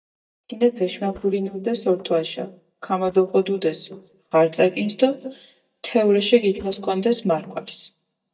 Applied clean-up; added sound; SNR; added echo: neural mask model DeepFilterNet 3.